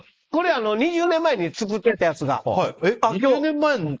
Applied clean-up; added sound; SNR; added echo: neural mask model Resemble Enhance denoiser.